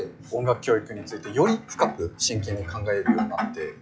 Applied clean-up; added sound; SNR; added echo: classical method log-MMSE.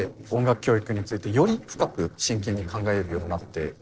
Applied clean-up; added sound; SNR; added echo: neural separator model SepFormer DNS4.